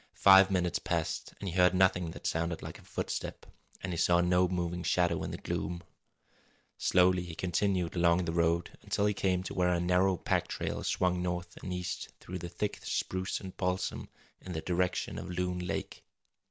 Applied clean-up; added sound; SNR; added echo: none; none; none; none.